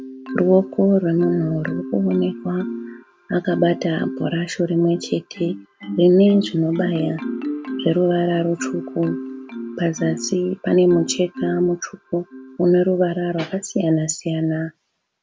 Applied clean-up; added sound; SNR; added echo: none; Marimba, xylophone; 12 dB; none.